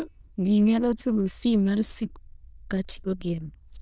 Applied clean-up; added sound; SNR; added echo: neural diffusion model UNIVERSE++.